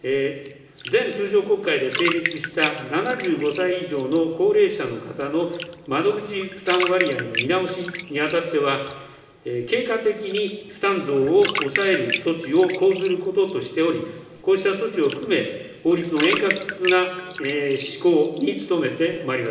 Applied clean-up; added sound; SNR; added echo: none; Bathtub (filling or washing); 10 dB; reverberation time 1.1 s.